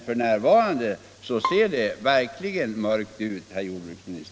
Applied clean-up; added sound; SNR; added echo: none; Bowed string instrument; 11 dB; none.